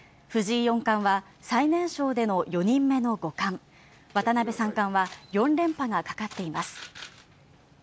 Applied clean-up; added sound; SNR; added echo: none; none; none; none.